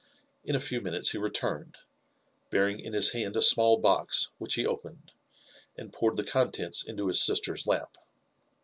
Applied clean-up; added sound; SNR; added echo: none; none; none; none.